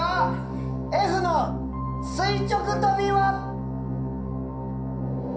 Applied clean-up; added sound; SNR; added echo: none; Brass instrument; 14 dB; reverberation time 0.6 s.